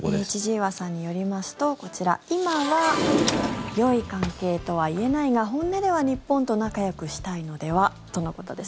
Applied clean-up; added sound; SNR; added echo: none; Drawer open or close; 3 dB; none.